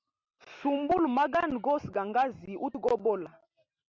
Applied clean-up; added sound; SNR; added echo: none; none; none; none.